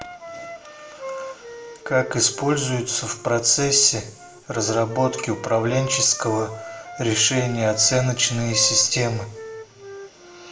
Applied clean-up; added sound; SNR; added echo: none; Wind instrument, woodwind instrument; 14 dB; reverberation time 0.4 s.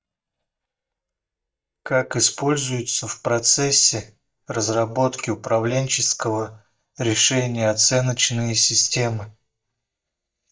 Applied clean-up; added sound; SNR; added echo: neural mask model DeepFilterNet 3.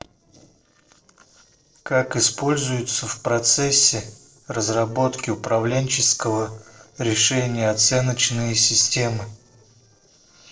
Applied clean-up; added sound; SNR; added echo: neural separator model SepFormer DNS4.